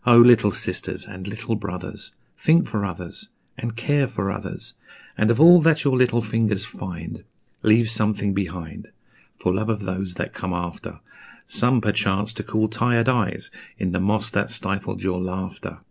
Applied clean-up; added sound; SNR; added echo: none; none; none; none.